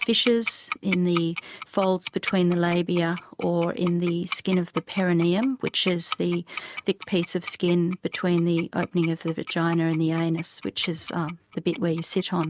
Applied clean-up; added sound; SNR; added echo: neural mask model RNNoise.